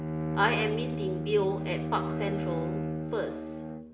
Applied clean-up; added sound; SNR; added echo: none; Bowed string instrument; 1 dB; reverberation time 2.1 s.